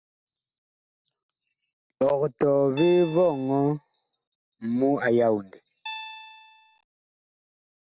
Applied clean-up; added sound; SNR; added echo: none; Guitar; 12 dB; none.